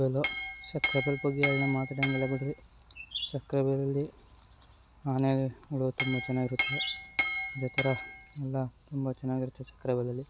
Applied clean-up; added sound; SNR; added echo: none; Chink, clink; -1 dB; none.